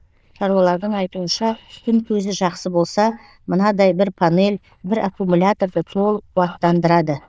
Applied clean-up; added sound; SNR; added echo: neural diffusion model UNIVERSE++.